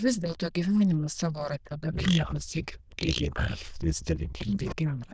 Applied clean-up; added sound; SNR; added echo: neural diffusion model UNIVERSE++.